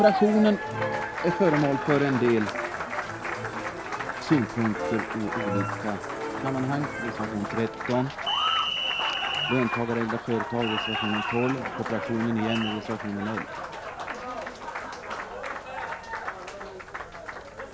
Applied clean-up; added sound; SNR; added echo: none; Applause; 2 dB; none.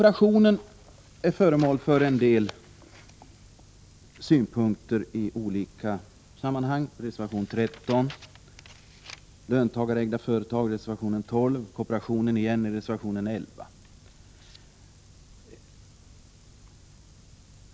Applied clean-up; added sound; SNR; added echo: none; none; none; none.